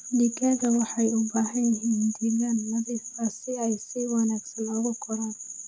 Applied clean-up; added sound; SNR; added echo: none; none; none; none.